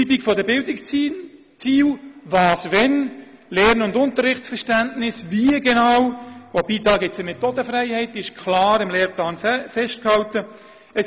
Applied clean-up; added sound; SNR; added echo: none; none; none; none.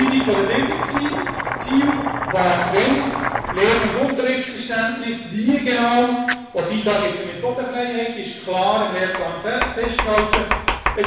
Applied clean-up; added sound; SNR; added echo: none; Domestic sounds, home sounds; 6 dB; reverberation time 1.0 s.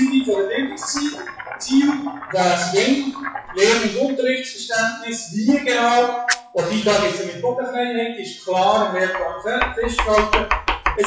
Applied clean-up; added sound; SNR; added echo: classical method WPE with log-MMSE.